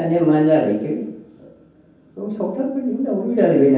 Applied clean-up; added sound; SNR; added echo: none; none; none; reverberation time 0.9 s.